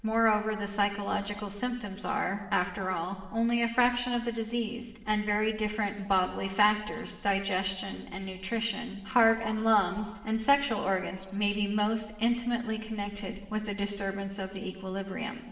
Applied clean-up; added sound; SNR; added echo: none; none; none; reverberation time 1.1 s.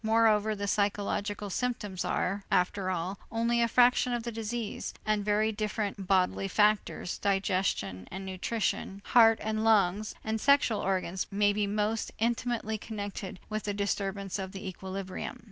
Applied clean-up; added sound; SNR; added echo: none; none; none; none.